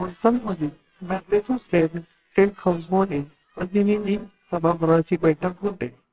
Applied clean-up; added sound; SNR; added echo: neural separator model SepFormer WHAMR!.